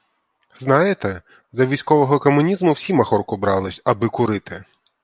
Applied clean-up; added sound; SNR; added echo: none; none; none; none.